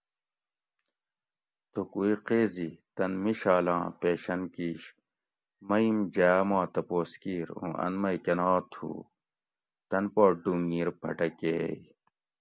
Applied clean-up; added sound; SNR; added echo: none; none; none; none.